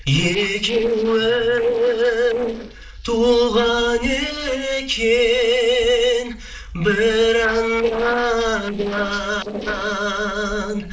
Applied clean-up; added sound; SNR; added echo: neural separator model SepFormer DNS4.